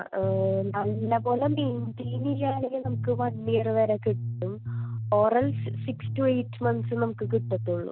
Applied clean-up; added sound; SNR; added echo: none; Bass guitar; 4 dB; none.